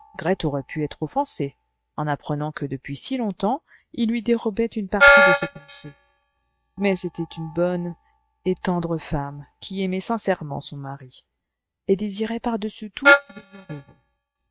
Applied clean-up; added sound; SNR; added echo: neural mask model RNNoise.